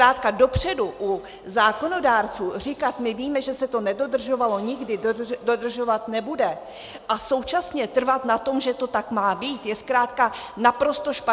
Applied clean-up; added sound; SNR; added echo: none; none; none; none.